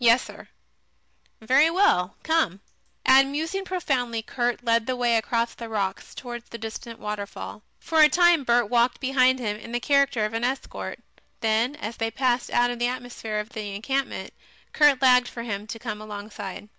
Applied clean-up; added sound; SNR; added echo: none; none; none; none.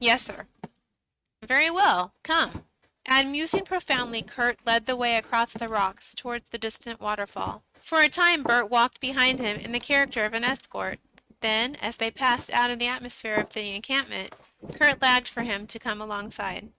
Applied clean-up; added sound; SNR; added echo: neural mask model RNNoise.